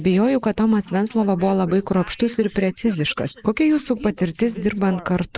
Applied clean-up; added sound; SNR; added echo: neural mask model Resemble Enhance denoiser.